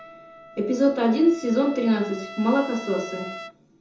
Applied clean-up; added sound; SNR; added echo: none; Trumpet; 16 dB; reverberation time 0.5 s.